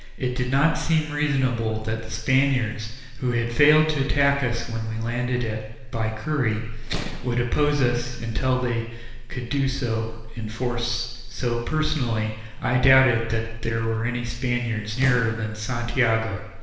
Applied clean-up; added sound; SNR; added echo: none; Boom; 15 dB; reverberation time 1.1 s.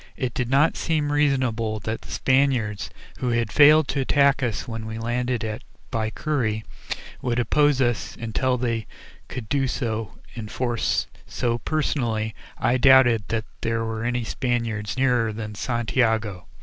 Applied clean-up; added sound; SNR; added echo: none; none; none; none.